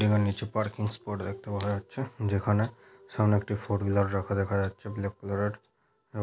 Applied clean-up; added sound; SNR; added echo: none; none; none; none.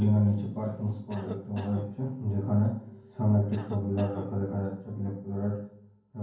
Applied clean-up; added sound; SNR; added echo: none; Cough; 17 dB; reverberation time 0.9 s.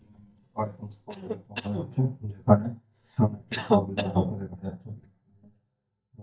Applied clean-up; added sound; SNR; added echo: neural mask model DeepFilterNet 3.